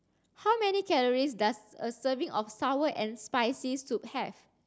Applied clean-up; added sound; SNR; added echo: none; none; none; none.